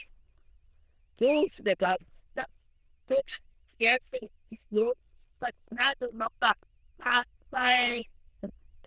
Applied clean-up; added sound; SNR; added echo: neural diffusion model UNIVERSE++.